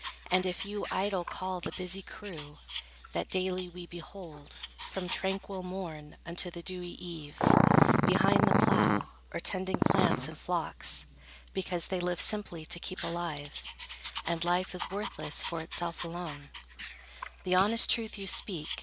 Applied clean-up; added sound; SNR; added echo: none; Growling; 0 dB; none.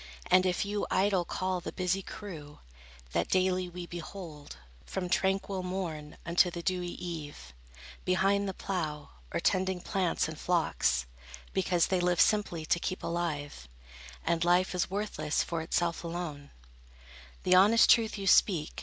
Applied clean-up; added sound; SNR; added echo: none; none; none; none.